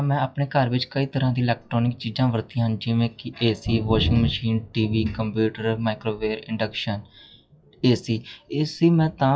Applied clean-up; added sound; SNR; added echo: classical method WPE with log-MMSE.